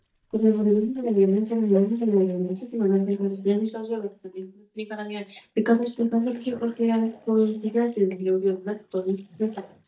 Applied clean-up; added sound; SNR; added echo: neural mask model DeepFilterNet 3.